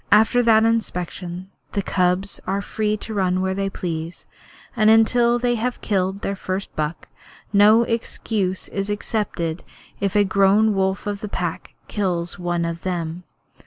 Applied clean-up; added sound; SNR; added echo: none; none; none; none.